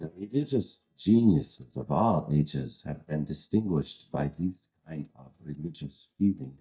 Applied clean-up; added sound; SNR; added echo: neural mask model DeepFilterNet 3.